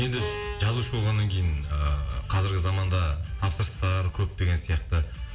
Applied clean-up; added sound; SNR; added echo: none; Bowed string instrument; 13 dB; reverberation time 2.2 s.